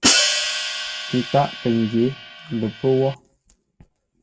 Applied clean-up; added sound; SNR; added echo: none; Hi-hat; 0 dB; reverberation time 0.2 s.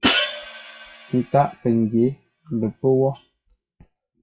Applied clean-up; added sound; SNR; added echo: classical method WPE with log-MMSE.